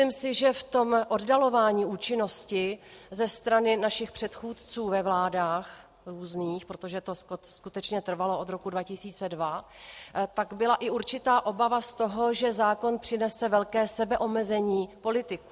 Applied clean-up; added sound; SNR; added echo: none; none; none; none.